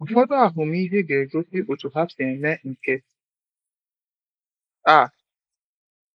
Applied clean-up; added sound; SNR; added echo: neural mask model Resemble Enhance denoiser.